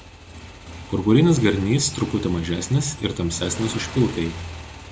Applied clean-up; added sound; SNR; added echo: none; Motorcycle; 14 dB; none.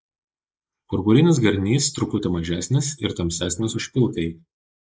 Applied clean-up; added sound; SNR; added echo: neural mask model Resemble Enhance denoiser.